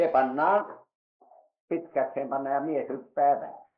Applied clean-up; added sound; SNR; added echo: neural mask model Resemble Enhance denoiser.